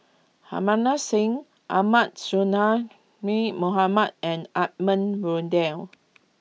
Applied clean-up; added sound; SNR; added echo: none; none; none; none.